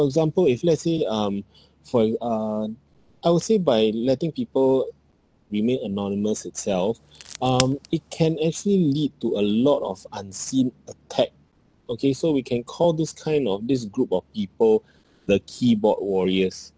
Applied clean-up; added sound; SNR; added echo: none; Crack; 12 dB; none.